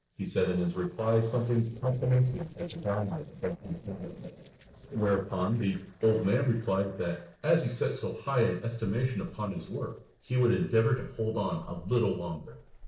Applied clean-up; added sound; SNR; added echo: neural separator model SepFormer DNS4.